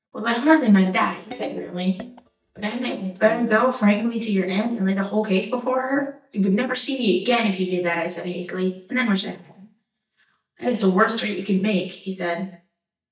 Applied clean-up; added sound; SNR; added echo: neural mask model DeepFilterNet 3.